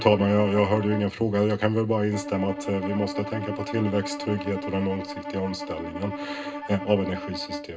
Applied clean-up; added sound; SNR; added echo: none; Bowed string instrument; 9 dB; reverberation time 0.2 s.